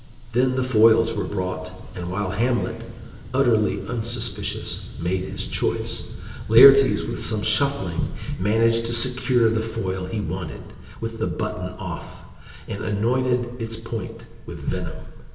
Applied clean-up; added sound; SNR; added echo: none; Fixed-wing aircraft, airplane; 16 dB; reverberation time 1.4 s.